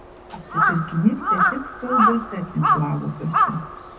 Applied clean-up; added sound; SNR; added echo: none; Crow; -3 dB; reverberation time 0.4 s.